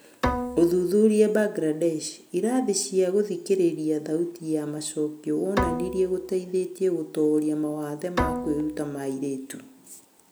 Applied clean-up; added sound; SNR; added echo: none; Bowed string instrument; 8 dB; none.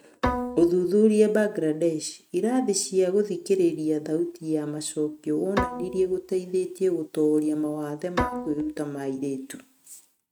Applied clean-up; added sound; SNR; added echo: neural mask model RNNoise.